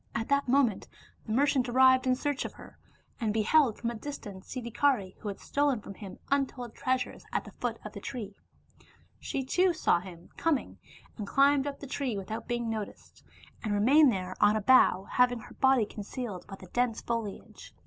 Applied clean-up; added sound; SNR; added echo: none; none; none; none.